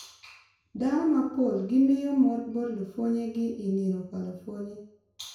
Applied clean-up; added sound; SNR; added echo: none; none; none; reverberation time 0.6 s.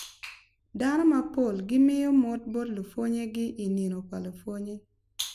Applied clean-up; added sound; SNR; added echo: none; none; none; none.